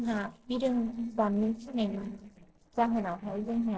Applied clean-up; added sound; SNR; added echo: neural separator model SepFormer DNS4.